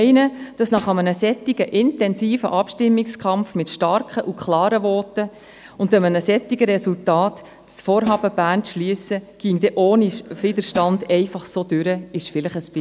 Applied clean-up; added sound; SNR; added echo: none; Snare drum; 20 dB; none.